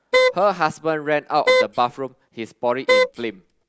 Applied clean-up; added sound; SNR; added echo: none; Wind instrument, woodwind instrument; -3 dB; none.